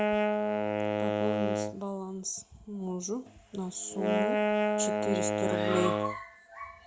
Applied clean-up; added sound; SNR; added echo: none; Wind instrument, woodwind instrument; -5 dB; none.